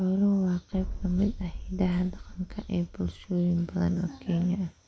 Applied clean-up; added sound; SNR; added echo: none; Boom; 11 dB; none.